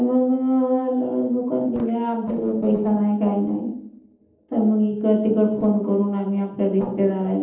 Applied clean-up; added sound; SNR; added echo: neural separator model SepFormer DNS4.